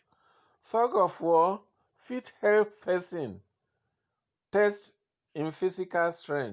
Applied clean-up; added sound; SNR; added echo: none; none; none; none.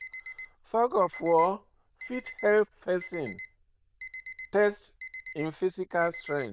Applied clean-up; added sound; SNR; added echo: neural diffusion model UNIVERSE++.